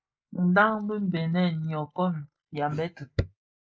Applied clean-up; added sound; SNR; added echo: neural mask model Resemble Enhance denoiser.